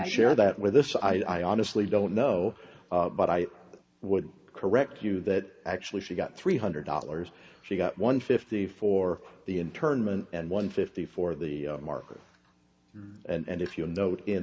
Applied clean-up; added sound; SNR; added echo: none; none; none; none.